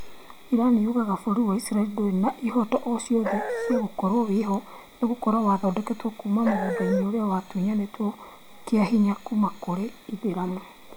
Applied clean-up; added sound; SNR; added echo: none; Dog; 3 dB; none.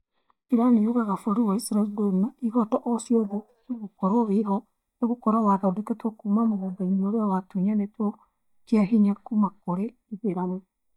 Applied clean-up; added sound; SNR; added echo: neural mask model DeepFilterNet 3.